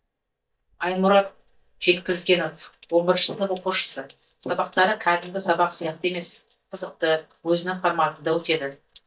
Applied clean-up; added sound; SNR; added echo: neural mask model DeepFilterNet 3.